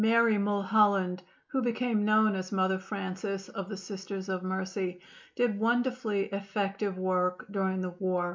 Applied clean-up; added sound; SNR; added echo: neural mask model Resemble Enhance denoiser.